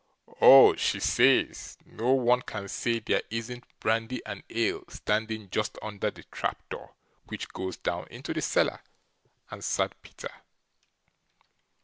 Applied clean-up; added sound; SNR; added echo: none; none; none; none.